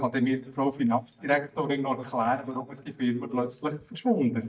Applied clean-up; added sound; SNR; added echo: neural mask model DeepFilterNet 3.